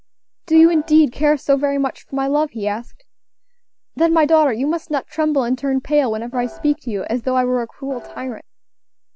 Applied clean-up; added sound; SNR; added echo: none; Piano; 17 dB; none.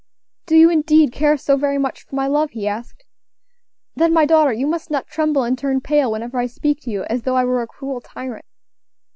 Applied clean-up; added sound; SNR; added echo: none; none; none; none.